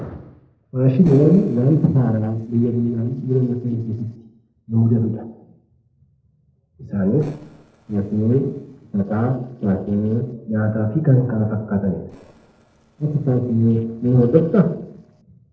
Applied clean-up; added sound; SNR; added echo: neural separator model SepFormer DNS4.